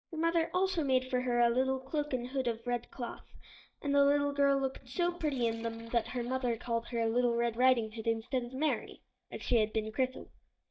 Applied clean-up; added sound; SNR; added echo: neural mask model DeepFilterNet 3.